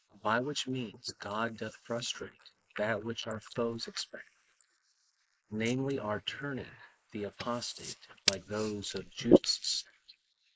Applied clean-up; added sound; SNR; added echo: neural mask model Resemble Enhance denoiser.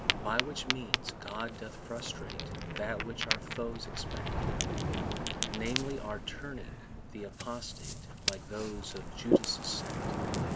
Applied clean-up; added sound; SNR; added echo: none; Ocean; -5 dB; none.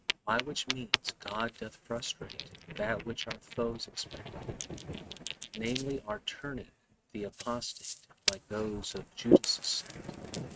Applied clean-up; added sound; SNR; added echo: neural mask model RNNoise.